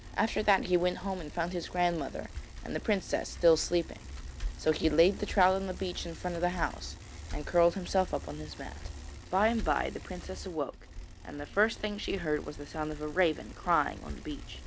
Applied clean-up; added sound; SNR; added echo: none; Bicycle; 11 dB; none.